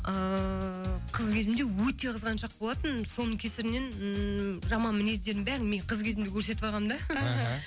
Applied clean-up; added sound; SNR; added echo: none; none; none; none.